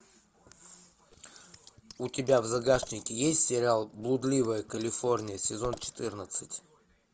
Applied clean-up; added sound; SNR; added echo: none; Scissors; 18 dB; none.